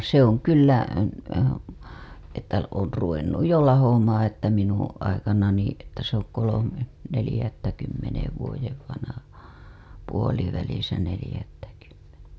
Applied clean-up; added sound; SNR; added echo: none; none; none; none.